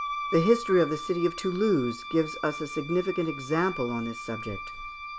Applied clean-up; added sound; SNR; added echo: none; Wind instrument, woodwind instrument; 10 dB; none.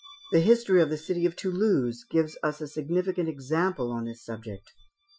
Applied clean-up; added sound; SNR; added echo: classical method Wiener filter.